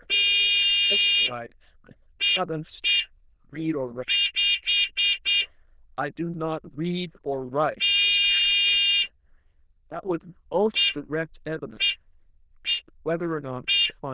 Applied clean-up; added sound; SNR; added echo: neural diffusion model UNIVERSE++.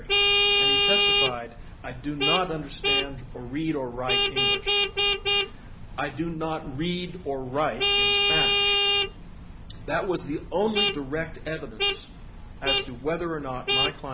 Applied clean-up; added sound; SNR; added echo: none; Vehicle horn, car horn, honking; -5 dB; none.